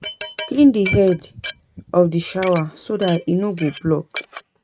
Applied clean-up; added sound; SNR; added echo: neural mask model RNNoise.